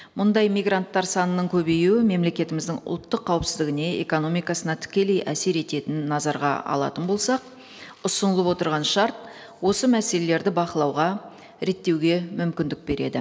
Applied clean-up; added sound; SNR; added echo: none; none; none; none.